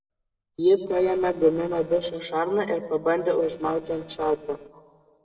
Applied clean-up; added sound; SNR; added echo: neural separator model SepFormer DNS4.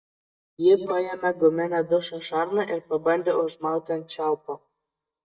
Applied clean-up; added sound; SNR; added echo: neural mask model DeepFilterNet 3.